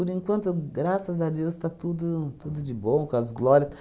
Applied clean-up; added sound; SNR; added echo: none; none; none; none.